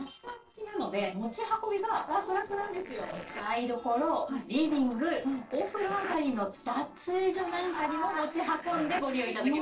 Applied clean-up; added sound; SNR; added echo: neural separator model SepFormer DNS4.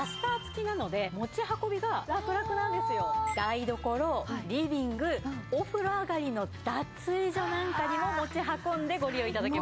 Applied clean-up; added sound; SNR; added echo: none; none; none; none.